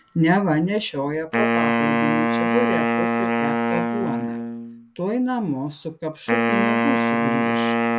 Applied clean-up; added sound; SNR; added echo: none; Wind instrument, woodwind instrument; -3 dB; none.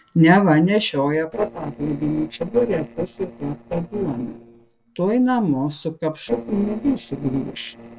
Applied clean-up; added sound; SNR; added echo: neural separator model SepFormer DNS4.